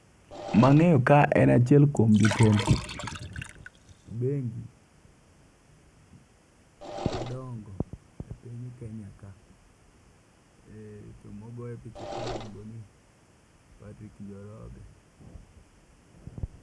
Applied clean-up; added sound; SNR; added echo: none; Liquid + Engine / Mechanisms; 10 dB; none.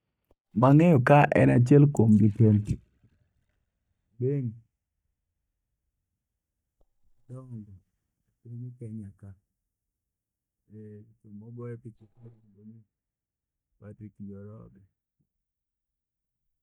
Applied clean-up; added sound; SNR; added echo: neural mask model DeepFilterNet 3.